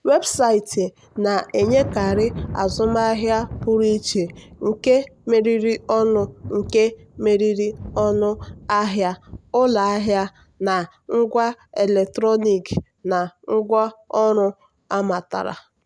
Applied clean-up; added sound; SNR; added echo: none; Thunder; 17 dB; none.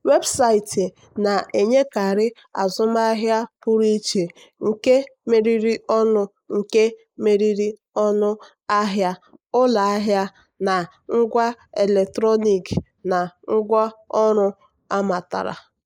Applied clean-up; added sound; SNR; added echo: neural mask model Resemble Enhance denoiser.